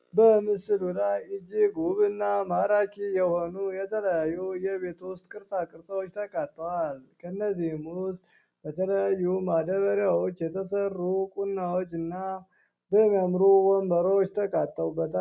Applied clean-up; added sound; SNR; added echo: none; none; none; none.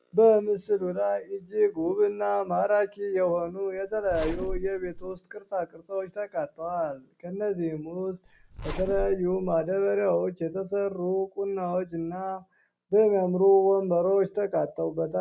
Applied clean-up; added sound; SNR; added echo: none; Zipper (clothing); 9 dB; none.